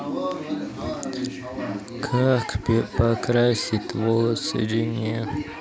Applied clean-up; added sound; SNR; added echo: none; none; none; none.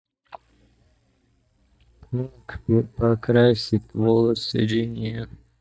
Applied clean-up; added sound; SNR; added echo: neural mask model DeepFilterNet 3.